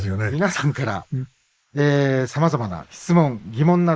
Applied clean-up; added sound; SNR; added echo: neural mask model Resemble Enhance denoiser.